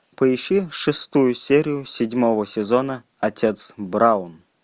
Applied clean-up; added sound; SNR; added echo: none; none; none; none.